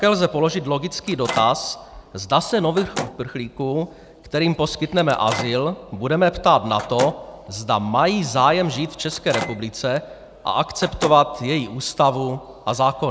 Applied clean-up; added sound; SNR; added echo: none; Microwave oven; 14 dB; none.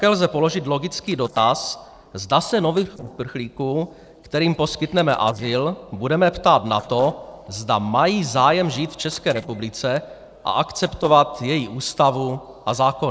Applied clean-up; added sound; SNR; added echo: neural separator model SepFormer DNS4.